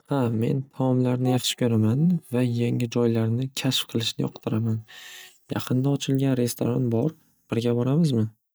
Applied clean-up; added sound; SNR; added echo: neural mask model DeepFilterNet 3.